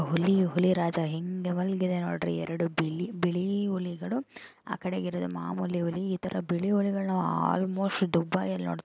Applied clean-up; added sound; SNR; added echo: none; none; none; none.